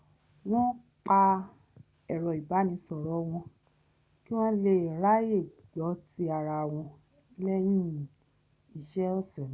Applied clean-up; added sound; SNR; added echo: none; none; none; none.